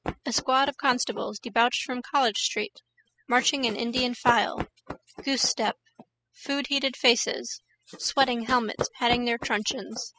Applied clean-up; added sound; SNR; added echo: classical method spectral subtraction.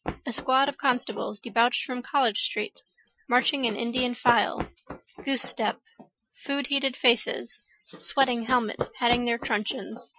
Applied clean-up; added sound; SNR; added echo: classical method Wiener filter.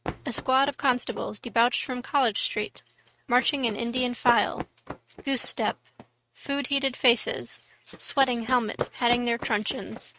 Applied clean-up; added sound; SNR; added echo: neural mask model RNNoise.